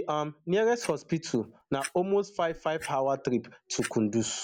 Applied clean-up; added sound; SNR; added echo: none; Clock; 18 dB; none.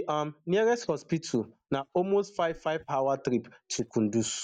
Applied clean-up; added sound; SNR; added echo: neural mask model DeepFilterNet 3.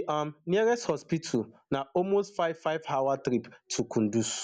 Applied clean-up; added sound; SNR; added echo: none; none; none; none.